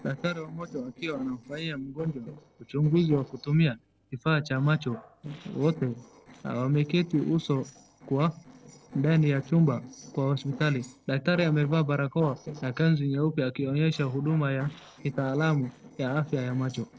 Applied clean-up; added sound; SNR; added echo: neural separator model SepFormer DNS4.